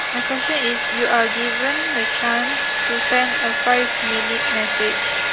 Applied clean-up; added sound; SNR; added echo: none; Domestic sounds, home sounds; -2 dB; none.